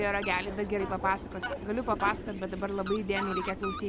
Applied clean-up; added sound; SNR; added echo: none; Fowl; 6 dB; none.